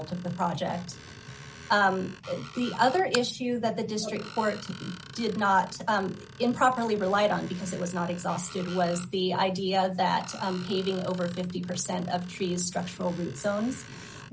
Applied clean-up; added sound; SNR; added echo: none; Screech; 19 dB; none.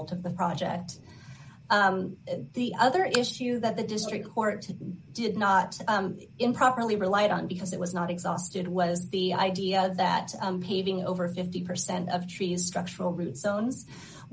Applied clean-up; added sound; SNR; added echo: none; none; none; none.